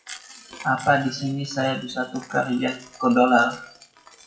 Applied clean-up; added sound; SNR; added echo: classical method WPE with log-MMSE.